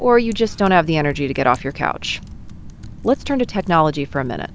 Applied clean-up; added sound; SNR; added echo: none; Typing; 14 dB; none.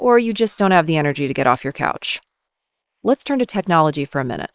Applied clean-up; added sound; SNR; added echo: neural mask model Resemble Enhance denoiser.